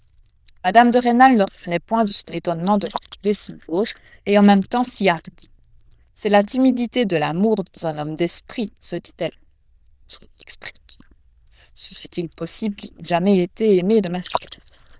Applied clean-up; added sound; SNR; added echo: neural diffusion model UNIVERSE++.